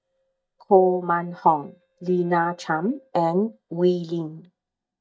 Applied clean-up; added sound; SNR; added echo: neural mask model DeepFilterNet 3.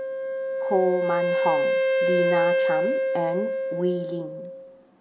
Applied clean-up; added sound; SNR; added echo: none; Wind instrument, woodwind instrument; -5 dB; none.